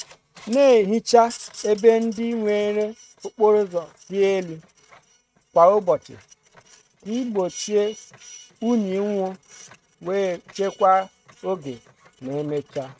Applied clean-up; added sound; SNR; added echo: neural mask model RNNoise.